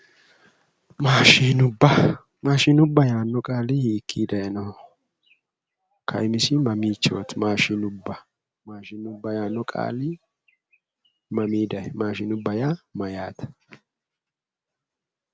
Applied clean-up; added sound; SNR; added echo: none; none; none; none.